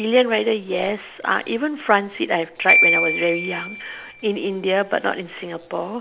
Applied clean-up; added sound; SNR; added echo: none; Glockenspiel; 1 dB; none.